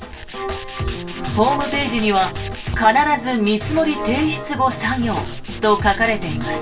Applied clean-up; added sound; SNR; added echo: none; Tools; 13 dB; reverberation time 0.2 s.